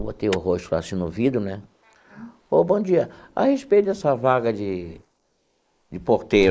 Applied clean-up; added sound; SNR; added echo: neural mask model Resemble Enhance denoiser.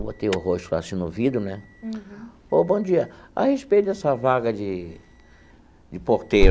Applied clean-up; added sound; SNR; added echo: none; Alarm; 5 dB; none.